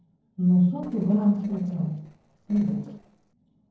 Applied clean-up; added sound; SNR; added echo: neural separator model SepFormer DNS4.